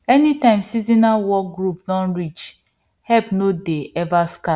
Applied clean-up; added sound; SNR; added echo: none; none; none; none.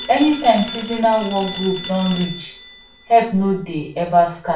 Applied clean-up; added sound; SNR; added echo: none; Telephone; 14 dB; reverberation time 0.3 s.